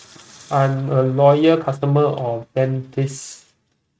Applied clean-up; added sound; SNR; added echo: neural mask model RNNoise.